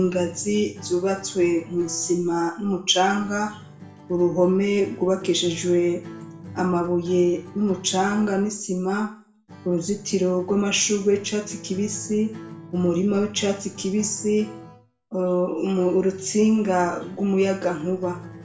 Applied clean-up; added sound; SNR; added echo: none; Acoustic guitar; 18 dB; reverberation time 0.4 s.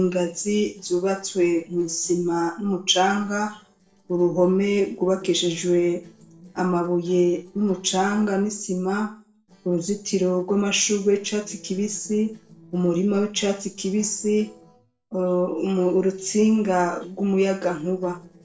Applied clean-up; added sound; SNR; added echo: neural separator model SepFormer DNS4.